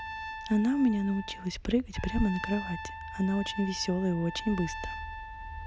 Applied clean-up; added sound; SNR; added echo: none; Trumpet; 11 dB; none.